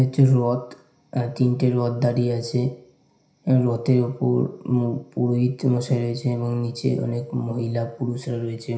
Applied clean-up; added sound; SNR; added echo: none; none; none; reverberation time 0.5 s.